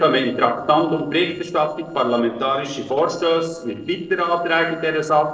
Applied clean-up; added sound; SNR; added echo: neural separator model SepFormer DNS4.